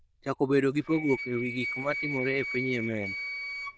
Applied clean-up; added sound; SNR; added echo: neural diffusion model UNIVERSE++.